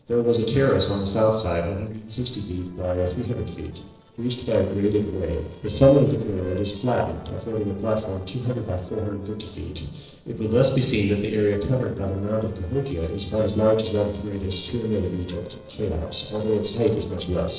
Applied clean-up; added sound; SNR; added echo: neural separator model SepFormer DNS4.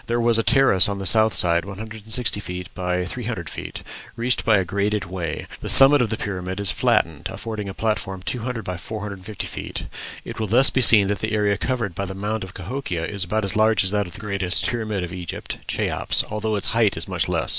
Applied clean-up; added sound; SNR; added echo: none; none; none; none.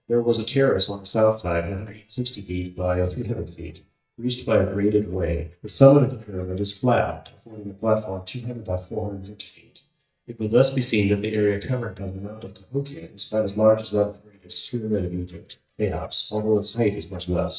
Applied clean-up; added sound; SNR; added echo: neural mask model DeepFilterNet 3.